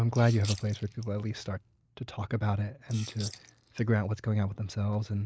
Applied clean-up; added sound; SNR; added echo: neural mask model Resemble Enhance denoiser.